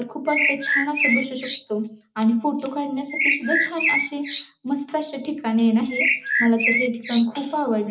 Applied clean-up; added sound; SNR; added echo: none; Bird; 0 dB; reverberation time 0.4 s.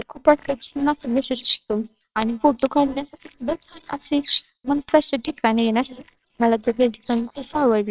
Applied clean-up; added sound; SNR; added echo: neural separator model SepFormer WHAMR!.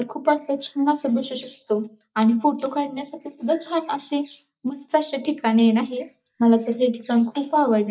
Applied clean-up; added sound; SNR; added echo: neural mask model DeepFilterNet 3.